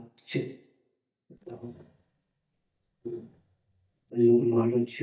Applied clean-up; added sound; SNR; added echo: neural mask model DeepFilterNet 3.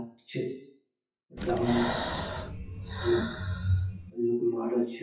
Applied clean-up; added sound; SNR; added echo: classical method WPE with log-MMSE.